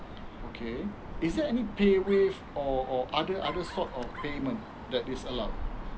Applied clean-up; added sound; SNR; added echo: none; Dog; 9 dB; none.